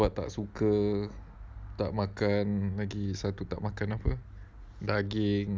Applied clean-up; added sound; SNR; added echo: none; none; none; none.